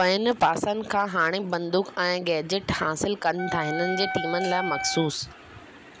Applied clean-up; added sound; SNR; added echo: none; Wind instrument, woodwind instrument; 6 dB; none.